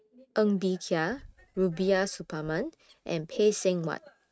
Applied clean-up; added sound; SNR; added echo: neural mask model RNNoise.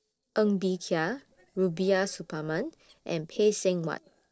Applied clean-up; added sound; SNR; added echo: neural separator model SepFormer DNS4.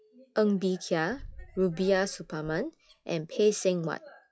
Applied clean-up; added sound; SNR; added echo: classical method log-MMSE.